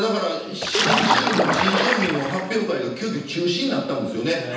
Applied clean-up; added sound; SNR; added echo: none; Splash, splatter; -2 dB; reverberation time 0.9 s.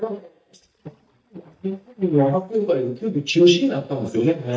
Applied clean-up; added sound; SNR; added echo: neural mask model DeepFilterNet 3.